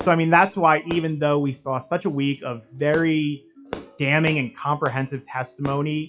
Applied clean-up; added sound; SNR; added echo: classical method WPE with log-MMSE.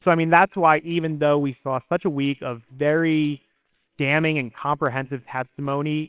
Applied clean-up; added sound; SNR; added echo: neural separator model SepFormer WHAMR!.